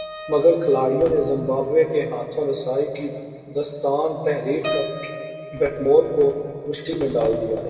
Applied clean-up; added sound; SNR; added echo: none; Keyboard (musical); 15 dB; reverberation time 2.3 s.